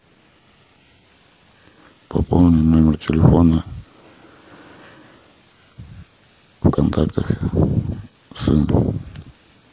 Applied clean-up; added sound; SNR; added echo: neural mask model Resemble Enhance denoiser.